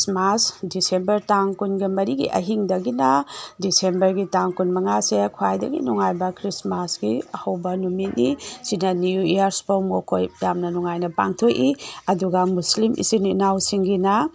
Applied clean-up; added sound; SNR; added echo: none; none; none; none.